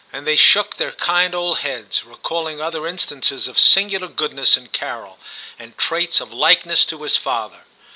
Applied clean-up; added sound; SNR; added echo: none; none; none; none.